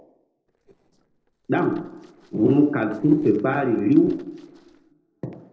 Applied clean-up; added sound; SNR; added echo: neural separator model SepFormer DNS4.